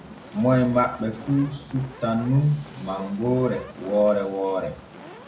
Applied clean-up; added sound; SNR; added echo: none; Fire; 18 dB; reverberation time 0.4 s.